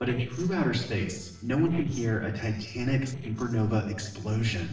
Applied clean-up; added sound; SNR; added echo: neural separator model SepFormer DNS4.